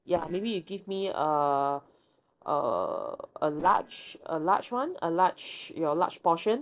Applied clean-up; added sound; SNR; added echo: neural separator model SepFormer DNS4.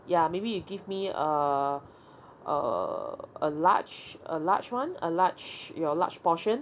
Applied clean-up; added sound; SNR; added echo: none; none; none; none.